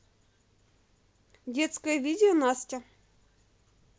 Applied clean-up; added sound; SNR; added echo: none; none; none; none.